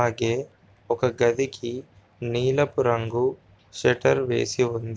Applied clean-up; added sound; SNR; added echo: none; none; none; none.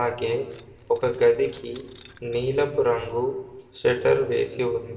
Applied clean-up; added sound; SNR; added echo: none; Keys jangling; 18 dB; reverberation time 0.8 s.